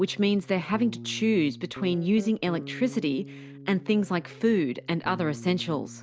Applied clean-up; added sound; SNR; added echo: none; Guitar; 15 dB; none.